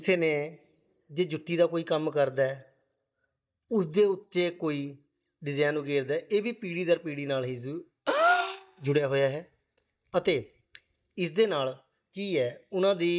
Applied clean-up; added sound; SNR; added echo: neural mask model DeepFilterNet 3.